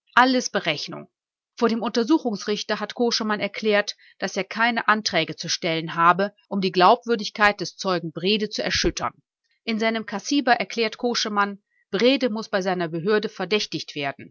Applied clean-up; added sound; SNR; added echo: none; none; none; none.